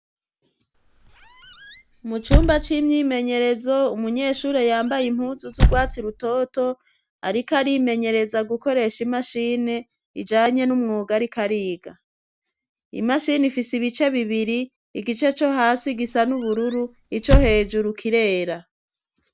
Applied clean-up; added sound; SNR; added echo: none; Squeak / Slam; 1 dB; none.